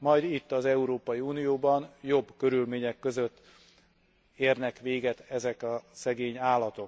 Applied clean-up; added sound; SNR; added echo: none; none; none; none.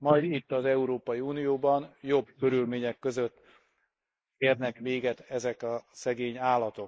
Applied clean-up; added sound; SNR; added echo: neural mask model Resemble Enhance denoiser.